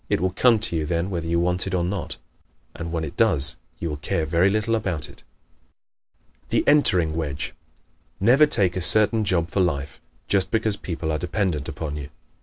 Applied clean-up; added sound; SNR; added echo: none; none; none; none.